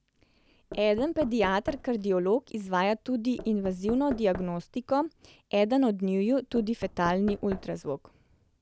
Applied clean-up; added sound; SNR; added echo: none; Knock / Wood; 16 dB; none.